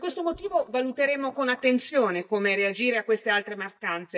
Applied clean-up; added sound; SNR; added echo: neural mask model DeepFilterNet 3.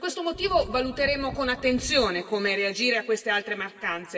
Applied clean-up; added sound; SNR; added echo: none; Wind; 13 dB; reverberation time 1.9 s.